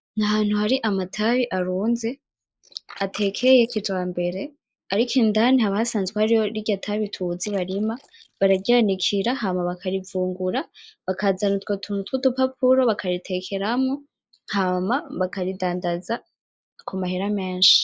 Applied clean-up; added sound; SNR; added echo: neural mask model Resemble Enhance denoiser.